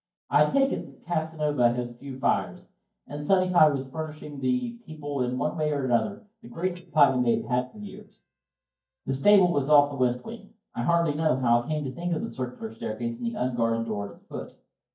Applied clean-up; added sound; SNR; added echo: neural mask model DeepFilterNet 3.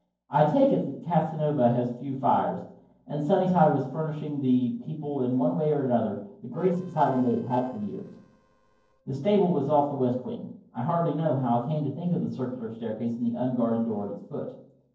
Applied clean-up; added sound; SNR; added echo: neural separator model SepFormer DNS4.